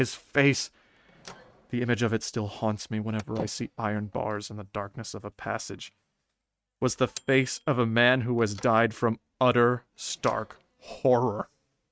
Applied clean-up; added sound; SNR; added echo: neural mask model RNNoise.